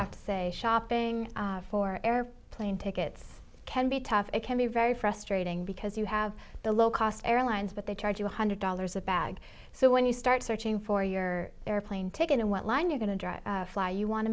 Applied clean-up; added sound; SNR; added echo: none; none; none; none.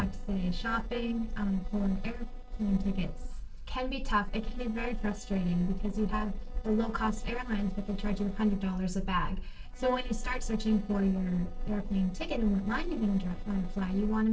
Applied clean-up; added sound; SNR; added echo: neural separator model SepFormer DNS4.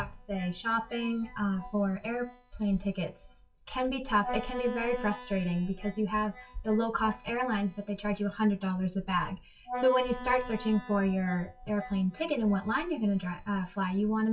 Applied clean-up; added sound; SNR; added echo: classical method WPE with log-MMSE.